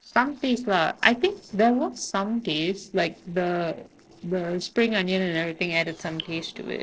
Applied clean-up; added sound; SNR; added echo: neural separator model SepFormer DNS4.